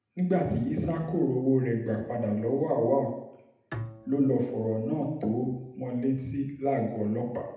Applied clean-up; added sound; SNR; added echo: none; Bowed string instrument; 18 dB; reverberation time 0.8 s.